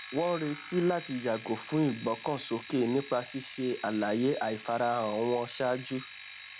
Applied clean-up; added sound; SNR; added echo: none; Alarm; 11 dB; none.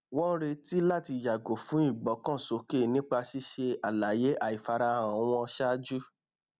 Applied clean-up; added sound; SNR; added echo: none; none; none; none.